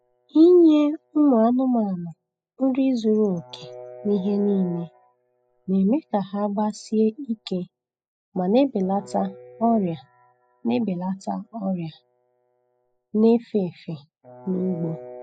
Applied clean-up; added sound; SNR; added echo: classical method spectral subtraction.